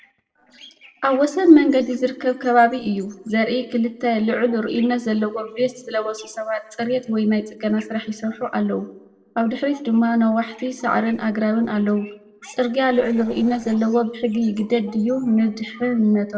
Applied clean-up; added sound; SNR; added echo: neural separator model SepFormer DNS4.